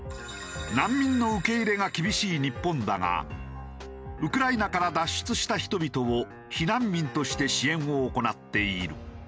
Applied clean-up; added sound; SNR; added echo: none; none; none; none.